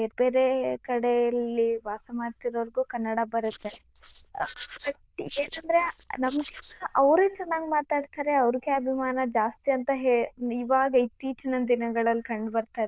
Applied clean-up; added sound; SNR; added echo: neural diffusion model UNIVERSE++.